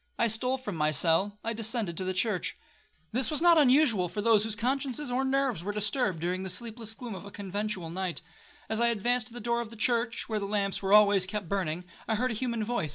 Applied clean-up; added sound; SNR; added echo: none; none; none; none.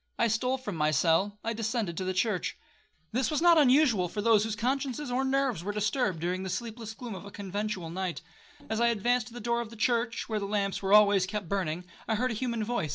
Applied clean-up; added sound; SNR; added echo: neural separator model SepFormer DNS4.